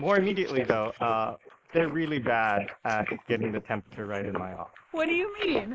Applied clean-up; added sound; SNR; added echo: neural mask model Resemble Enhance denoiser.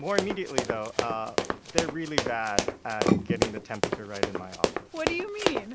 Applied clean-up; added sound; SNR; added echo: none; Run; -4 dB; none.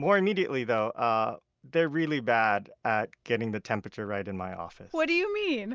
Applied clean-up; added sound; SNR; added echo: none; none; none; none.